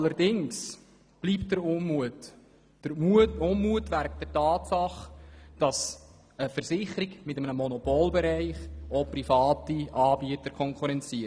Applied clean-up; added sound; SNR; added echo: none; Bowed string instrument; 14 dB; none.